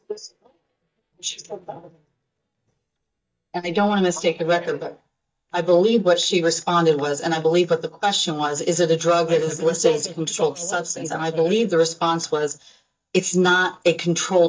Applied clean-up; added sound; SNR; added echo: neural mask model DeepFilterNet 3.